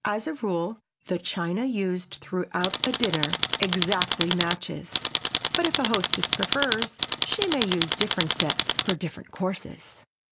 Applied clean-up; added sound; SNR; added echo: none; Tools; -4 dB; none.